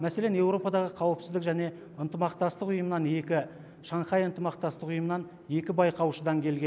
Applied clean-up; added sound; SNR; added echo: none; none; none; none.